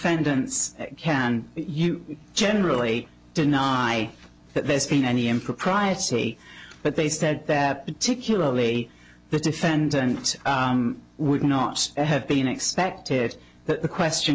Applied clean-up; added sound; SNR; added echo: none; none; none; none.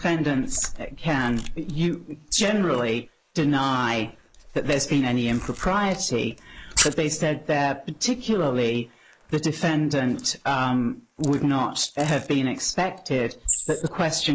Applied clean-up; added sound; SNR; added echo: neural mask model Resemble Enhance denoiser.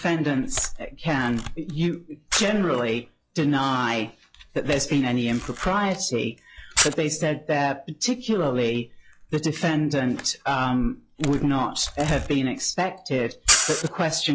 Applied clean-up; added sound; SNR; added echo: classical method log-MMSE.